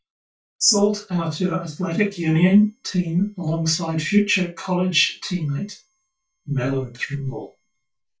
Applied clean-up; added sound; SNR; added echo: neural mask model DeepFilterNet 3.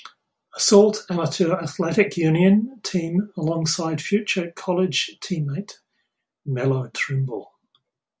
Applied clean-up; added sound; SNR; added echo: none; none; none; none.